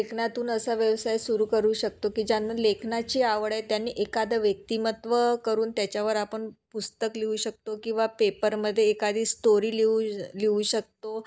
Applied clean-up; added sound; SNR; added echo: none; none; none; none.